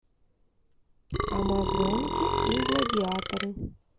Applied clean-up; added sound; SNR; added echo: none; Burping, eructation; -3 dB; none.